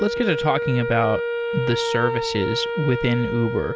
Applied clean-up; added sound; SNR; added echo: none; Wind instrument, woodwind instrument; 3 dB; none.